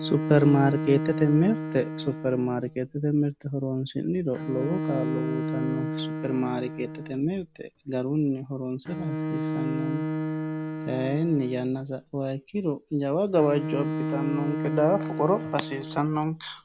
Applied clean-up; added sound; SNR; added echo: none; Bowed string instrument; 5 dB; none.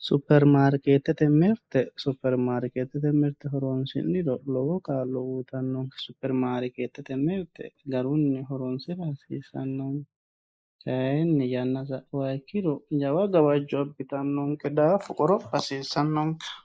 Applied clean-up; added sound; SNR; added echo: neural mask model Resemble Enhance denoiser.